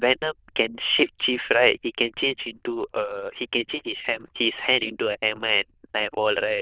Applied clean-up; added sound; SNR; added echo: neural diffusion model UNIVERSE++.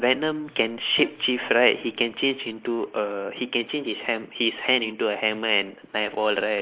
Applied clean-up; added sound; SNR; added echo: neural mask model Resemble Enhance denoiser.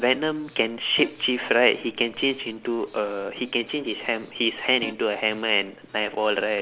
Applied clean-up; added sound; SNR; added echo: none; Guitar; 14 dB; none.